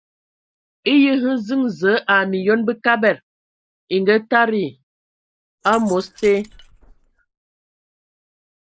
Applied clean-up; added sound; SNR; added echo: neural mask model Resemble Enhance denoiser.